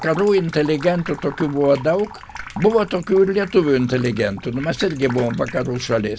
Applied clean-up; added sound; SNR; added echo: none; Sink (filling or washing) / Water tap, faucet; 17 dB; none.